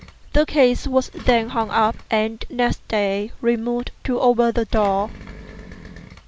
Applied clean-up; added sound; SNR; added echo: none; Engine; 20 dB; none.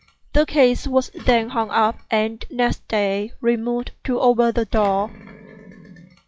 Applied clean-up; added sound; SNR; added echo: classical method log-MMSE.